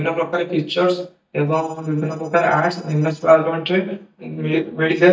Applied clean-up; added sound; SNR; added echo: neural mask model DeepFilterNet 3.